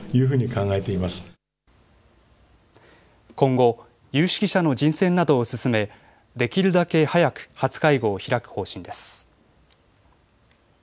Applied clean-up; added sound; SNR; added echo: none; none; none; none.